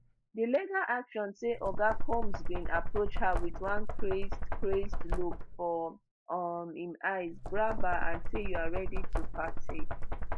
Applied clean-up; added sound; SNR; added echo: none; Knock; -5 dB; none.